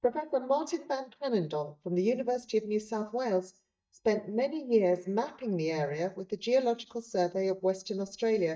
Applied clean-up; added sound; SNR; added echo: neural mask model DeepFilterNet 3.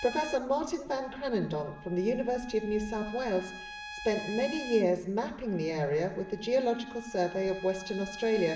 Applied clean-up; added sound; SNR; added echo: none; Trumpet; 15 dB; reverberation time 0.8 s.